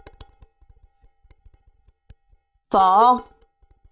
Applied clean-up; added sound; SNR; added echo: neural mask model DeepFilterNet 3.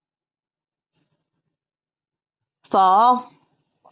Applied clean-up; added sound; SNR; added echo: none; none; none; none.